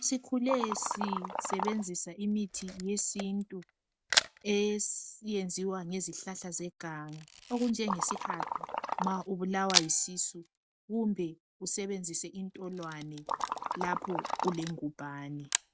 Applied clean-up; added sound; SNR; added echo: none; Liquid + Camera; 3 dB; none.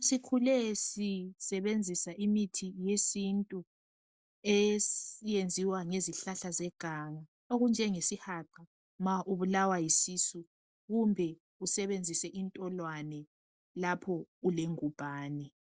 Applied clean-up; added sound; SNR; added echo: none; none; none; none.